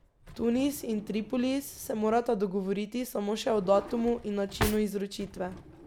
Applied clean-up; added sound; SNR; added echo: none; Drawer open or close; 13 dB; none.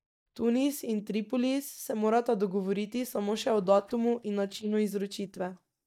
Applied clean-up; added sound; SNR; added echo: neural mask model DeepFilterNet 3.